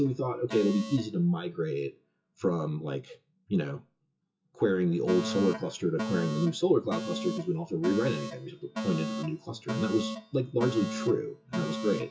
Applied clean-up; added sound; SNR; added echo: classical method WPE with log-MMSE.